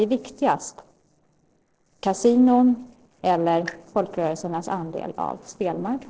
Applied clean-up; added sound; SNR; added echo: neural separator model SepFormer DNS4.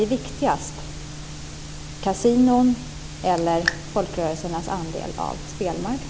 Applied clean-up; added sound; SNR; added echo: none; Raindrop; 8 dB; none.